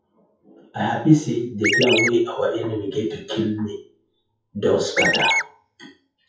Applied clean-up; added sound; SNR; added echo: classical method WPE with log-MMSE.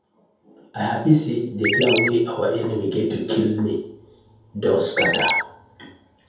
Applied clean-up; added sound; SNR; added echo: none; Chirp, tweet; -2 dB; reverberation time 0.7 s.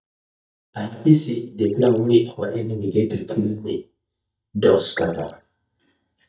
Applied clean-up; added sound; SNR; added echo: neural mask model DeepFilterNet 3.